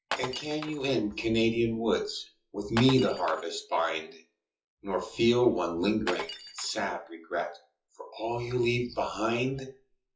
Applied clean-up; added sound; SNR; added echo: classical method WPE with log-MMSE.